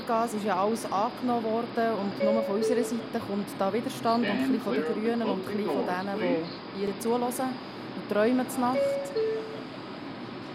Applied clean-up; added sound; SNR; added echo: none; Subway, metro, underground; 3 dB; none.